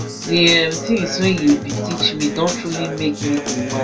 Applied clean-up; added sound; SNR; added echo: none; Acoustic guitar; 6 dB; reverberation time 0.1 s.